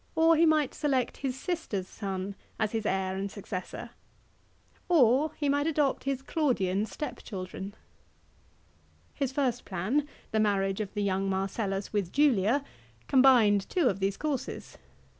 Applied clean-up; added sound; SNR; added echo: none; none; none; none.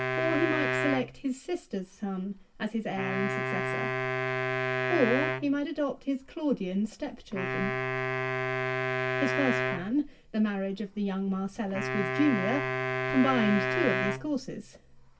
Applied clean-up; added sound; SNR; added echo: none; Wind instrument, woodwind instrument; 1 dB; reverberation time 0.2 s.